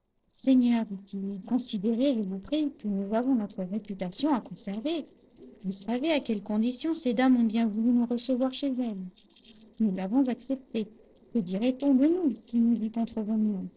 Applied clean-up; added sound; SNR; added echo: neural separator model SepFormer DNS4.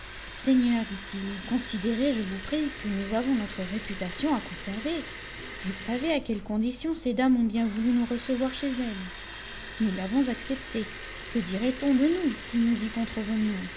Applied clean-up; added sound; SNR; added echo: none; Liquid; 12 dB; none.